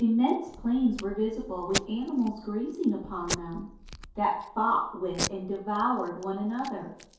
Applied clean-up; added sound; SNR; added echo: none; Packing tape, duct tape; 11 dB; reverberation time 2.4 s.